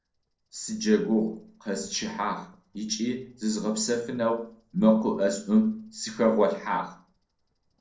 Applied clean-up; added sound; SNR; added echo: neural separator model SepFormer DNS4.